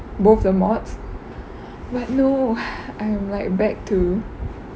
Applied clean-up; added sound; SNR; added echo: none; none; none; none.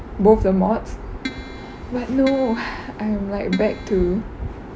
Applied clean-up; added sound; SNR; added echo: none; Keyboard (musical); 13 dB; none.